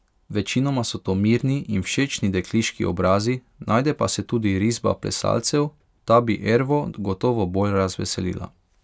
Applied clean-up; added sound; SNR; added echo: none; none; none; none.